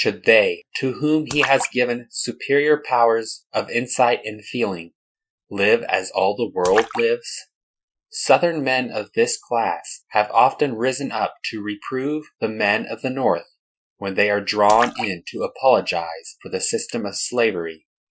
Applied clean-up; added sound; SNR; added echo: classical method Wiener filter.